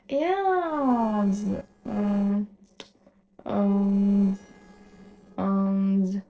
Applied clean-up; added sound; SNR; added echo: neural separator model SepFormer DNS4.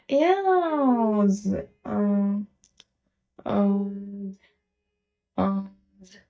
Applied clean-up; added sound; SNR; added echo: neural mask model DeepFilterNet 3.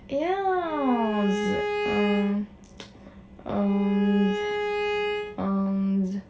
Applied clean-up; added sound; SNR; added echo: none; Bowed string instrument; 4 dB; reverberation time 0.3 s.